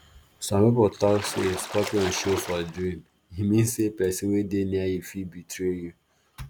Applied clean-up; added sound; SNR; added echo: none; Splash, splatter; 10 dB; none.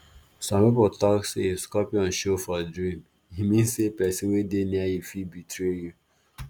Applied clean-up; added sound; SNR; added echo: none; none; none; none.